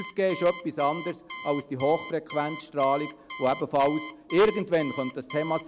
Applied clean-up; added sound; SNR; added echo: none; Alarm; 12 dB; none.